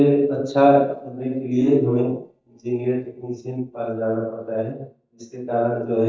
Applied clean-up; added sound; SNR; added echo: neural mask model DeepFilterNet 3.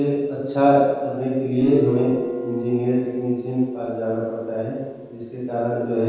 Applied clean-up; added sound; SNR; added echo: none; Guitar; 11 dB; reverberation time 1.2 s.